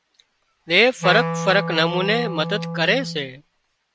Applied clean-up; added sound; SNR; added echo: none; Wind instrument, woodwind instrument; 6 dB; none.